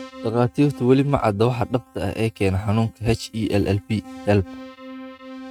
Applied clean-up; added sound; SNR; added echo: neural mask model RNNoise.